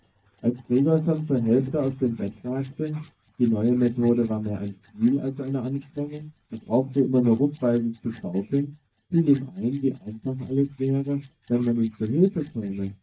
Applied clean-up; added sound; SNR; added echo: neural mask model DeepFilterNet 3.